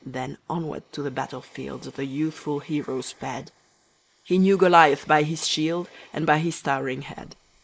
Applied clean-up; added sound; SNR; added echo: neural mask model Resemble Enhance denoiser.